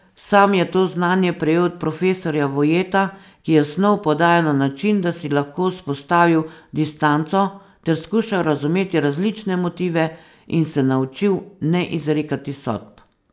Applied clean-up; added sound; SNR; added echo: none; none; none; none.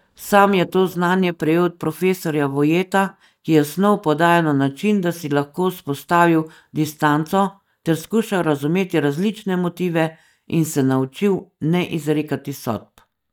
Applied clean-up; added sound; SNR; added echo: neural mask model DeepFilterNet 3.